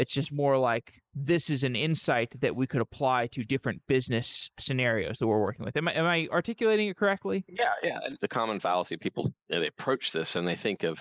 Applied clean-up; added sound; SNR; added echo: neural mask model Resemble Enhance denoiser.